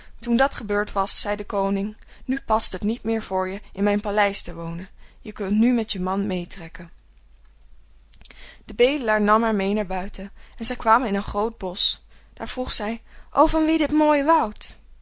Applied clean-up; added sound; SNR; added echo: none; none; none; none.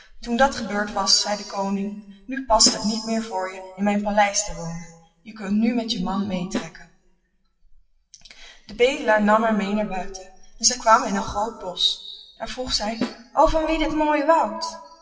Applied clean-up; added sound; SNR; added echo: classical method WPE with log-MMSE.